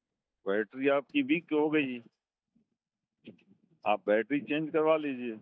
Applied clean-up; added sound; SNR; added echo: neural mask model DeepFilterNet 3.